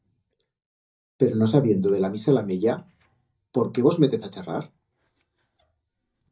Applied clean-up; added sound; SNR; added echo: neural mask model DeepFilterNet 3.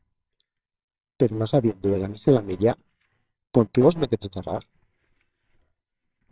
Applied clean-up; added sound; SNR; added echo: neural separator model SepFormer WHAMR!.